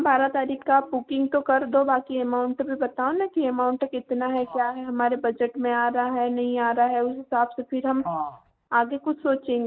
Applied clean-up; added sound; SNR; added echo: neural mask model DeepFilterNet 3.